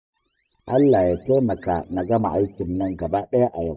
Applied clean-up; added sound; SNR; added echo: neural mask model DeepFilterNet 3.